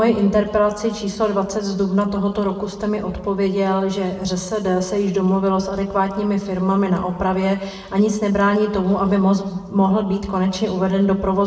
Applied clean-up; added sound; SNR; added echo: none; none; none; reverberation time 0.9 s.